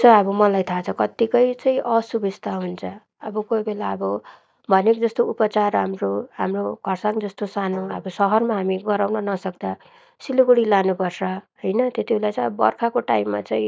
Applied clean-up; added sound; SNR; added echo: neural mask model DeepFilterNet 3.